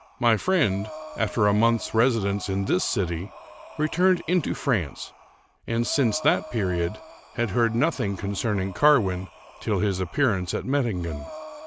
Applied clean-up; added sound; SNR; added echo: none; Breathing; 18 dB; none.